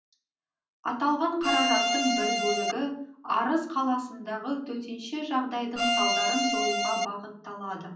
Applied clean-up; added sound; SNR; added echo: none; Bowed string instrument; -4 dB; reverberation time 0.6 s.